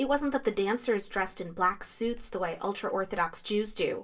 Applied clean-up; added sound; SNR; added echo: none; Splash, splatter; 16 dB; reverberation time 0.2 s.